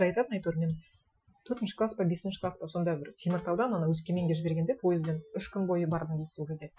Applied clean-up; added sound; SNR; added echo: classical method Wiener filter.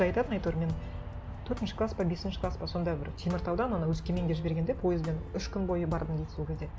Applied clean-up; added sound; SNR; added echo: none; Aircraft; 9 dB; none.